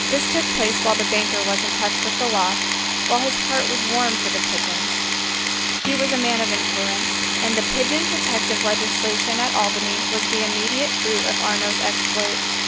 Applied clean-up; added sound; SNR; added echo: none; Power tool + Tools; -4 dB; none.